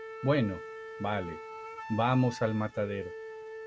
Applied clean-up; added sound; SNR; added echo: none; Wind instrument, woodwind instrument; 11 dB; none.